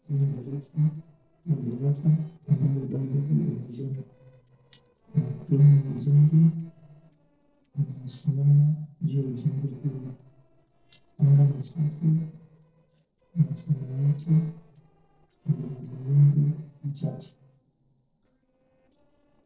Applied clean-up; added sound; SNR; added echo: neural separator model SepFormer DNS4.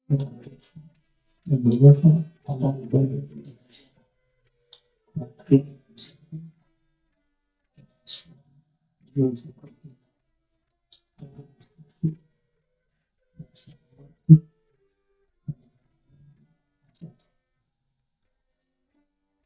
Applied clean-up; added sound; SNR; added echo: neural mask model DeepFilterNet 3.